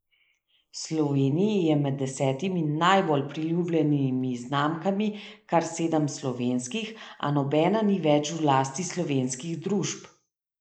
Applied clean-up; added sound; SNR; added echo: neural mask model Resemble Enhance denoiser.